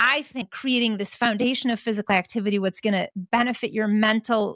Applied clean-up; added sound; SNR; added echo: none; none; none; none.